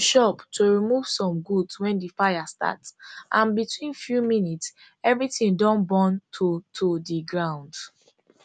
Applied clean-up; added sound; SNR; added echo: none; none; none; none.